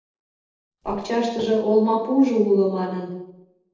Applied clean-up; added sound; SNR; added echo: neural separator model SepFormer DNS4.